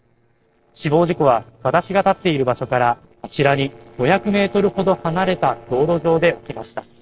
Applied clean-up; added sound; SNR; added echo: neural separator model SepFormer DNS4.